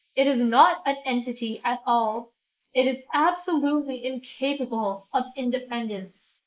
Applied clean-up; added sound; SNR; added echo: neural mask model Resemble Enhance denoiser.